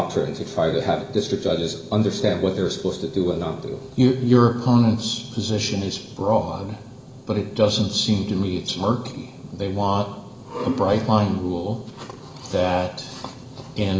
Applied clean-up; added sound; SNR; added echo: none; none; none; reverberation time 1.3 s.